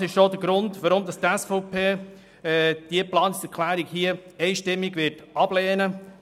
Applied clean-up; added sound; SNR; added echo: none; none; none; none.